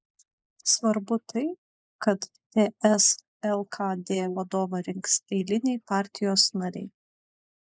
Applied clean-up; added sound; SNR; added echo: neural mask model Resemble Enhance denoiser.